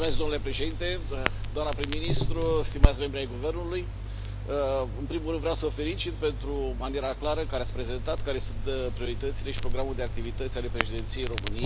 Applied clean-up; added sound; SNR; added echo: none; Crackle; -3 dB; none.